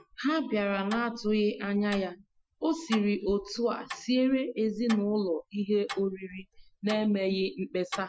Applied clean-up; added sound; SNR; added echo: classical method Wiener filter.